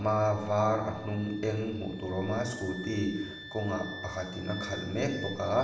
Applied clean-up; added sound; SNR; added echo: none; Wind instrument, woodwind instrument; 15 dB; reverberation time 1.1 s.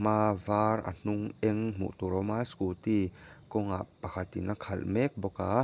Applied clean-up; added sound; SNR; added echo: none; none; none; none.